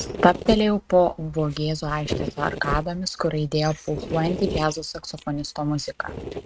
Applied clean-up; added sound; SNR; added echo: neural mask model RNNoise.